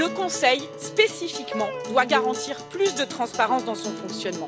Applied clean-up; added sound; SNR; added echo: none; Plucked string instrument + Acoustic guitar; 8 dB; none.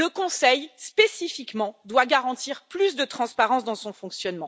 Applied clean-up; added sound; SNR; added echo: none; none; none; none.